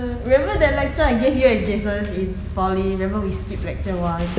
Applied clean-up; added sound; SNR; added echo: none; none; none; reverberation time 1.7 s.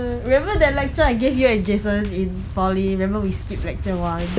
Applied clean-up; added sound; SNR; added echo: none; none; none; none.